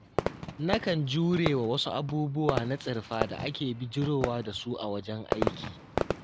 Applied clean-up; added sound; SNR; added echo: none; Fireworks; 4 dB; none.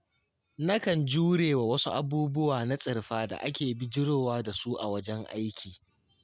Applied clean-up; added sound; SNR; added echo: none; none; none; none.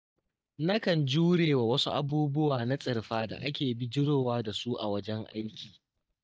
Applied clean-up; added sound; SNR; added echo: neural mask model DeepFilterNet 3.